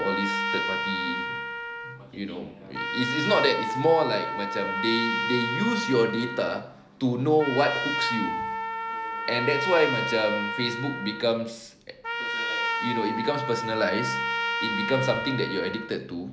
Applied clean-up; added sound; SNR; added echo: none; Trumpet; 3 dB; none.